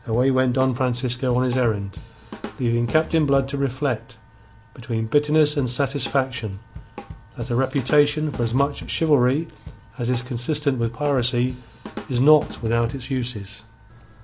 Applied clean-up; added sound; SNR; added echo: none; Drum / Drum kit; 15 dB; none.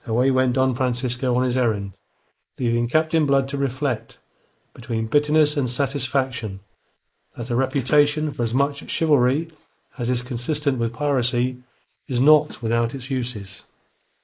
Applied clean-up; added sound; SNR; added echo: neural mask model Resemble Enhance denoiser.